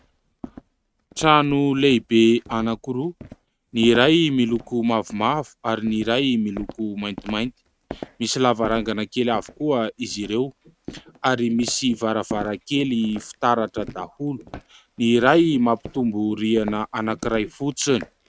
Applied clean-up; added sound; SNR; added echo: neural mask model RNNoise.